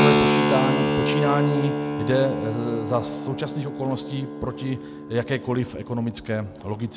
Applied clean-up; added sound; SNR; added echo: none; Keyboard (musical); -1 dB; none.